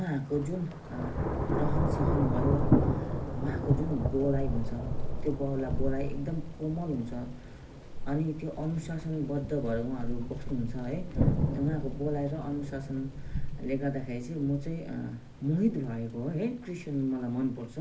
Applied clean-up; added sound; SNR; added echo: none; Thunder / Rain; -1 dB; reverberation time 0.3 s.